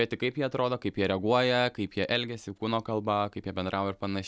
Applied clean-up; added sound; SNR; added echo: none; none; none; none.